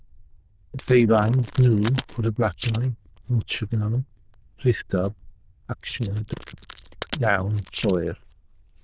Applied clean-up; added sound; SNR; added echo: neural diffusion model UNIVERSE++.